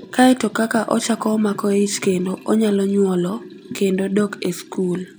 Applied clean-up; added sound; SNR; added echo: none; Liquid; 19 dB; none.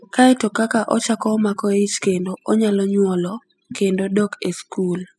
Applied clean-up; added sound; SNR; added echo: classical method spectral subtraction.